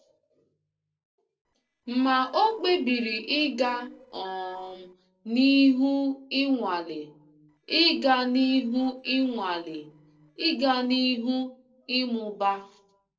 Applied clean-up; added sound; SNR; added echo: neural separator model SepFormer DNS4.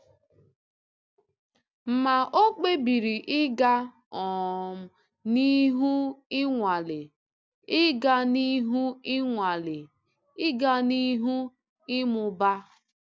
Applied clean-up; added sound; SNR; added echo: none; none; none; none.